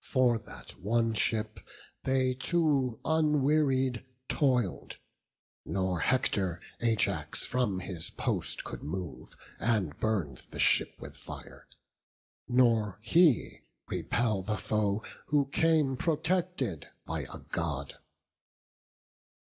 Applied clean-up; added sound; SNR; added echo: none; none; none; none.